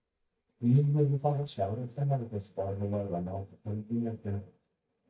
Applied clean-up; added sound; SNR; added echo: neural mask model DeepFilterNet 3.